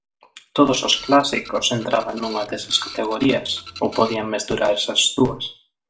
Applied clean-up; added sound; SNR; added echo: none; Printer; 17 dB; reverberation time 0.4 s.